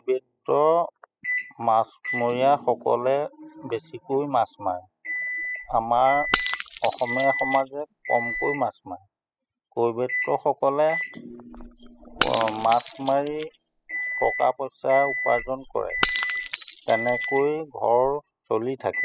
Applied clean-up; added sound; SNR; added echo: classical method spectral subtraction.